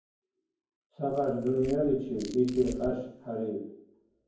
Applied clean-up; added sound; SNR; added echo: none; Tearing; 16 dB; reverberation time 0.9 s.